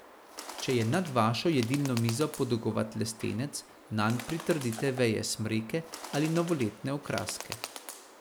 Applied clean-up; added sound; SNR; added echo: none; Bird; 14 dB; none.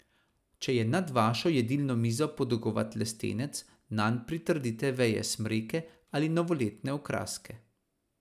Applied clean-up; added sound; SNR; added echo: none; none; none; none.